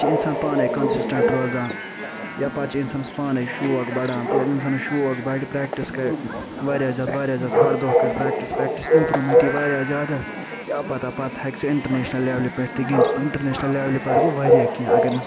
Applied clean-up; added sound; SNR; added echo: none; Bark / Chatter / Chirp, tweet / Livestock, farm animals, working animals; -1 dB; none.